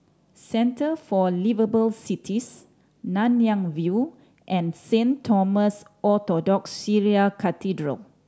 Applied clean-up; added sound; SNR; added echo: none; none; none; none.